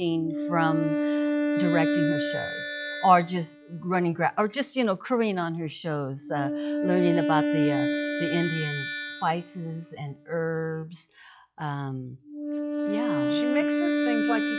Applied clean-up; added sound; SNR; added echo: classical method log-MMSE.